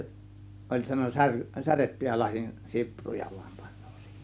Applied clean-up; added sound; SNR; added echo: none; none; none; none.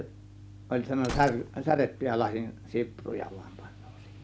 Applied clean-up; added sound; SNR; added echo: none; Gunshot, gunfire; 14 dB; none.